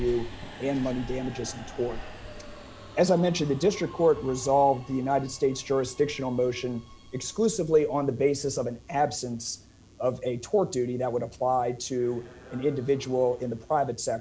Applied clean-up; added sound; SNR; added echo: none; Subway, metro, underground; 17 dB; none.